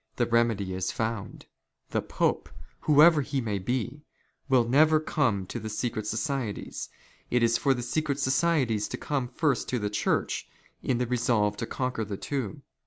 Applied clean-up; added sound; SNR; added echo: none; none; none; none.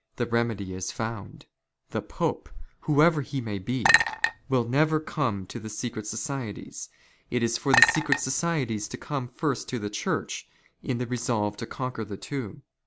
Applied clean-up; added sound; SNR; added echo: none; Chink, clink; -2 dB; none.